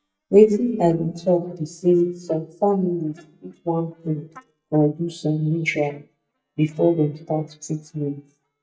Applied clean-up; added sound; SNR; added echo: neural mask model DeepFilterNet 3.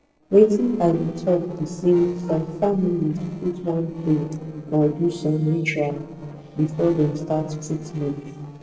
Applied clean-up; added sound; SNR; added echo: neural separator model SepFormer DNS4.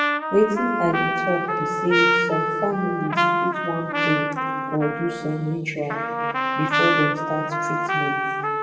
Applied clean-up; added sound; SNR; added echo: none; Trumpet; -2 dB; reverberation time 2.1 s.